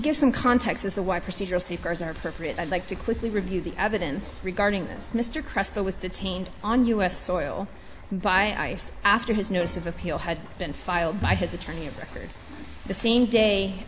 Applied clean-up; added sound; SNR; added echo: none; Frying (food) / Dishes, pots, and pans; 17 dB; none.